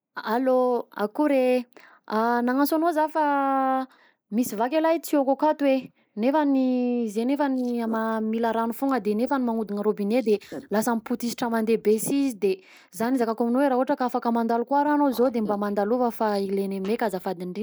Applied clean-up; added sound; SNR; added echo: neural mask model Resemble Enhance denoiser.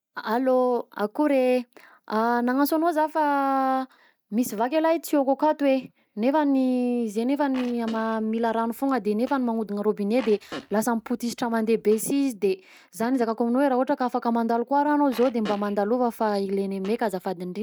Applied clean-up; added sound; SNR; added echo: neural mask model RNNoise.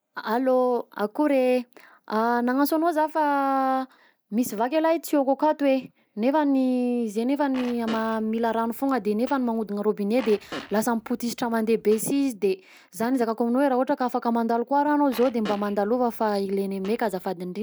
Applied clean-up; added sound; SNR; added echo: none; Fart; 19 dB; none.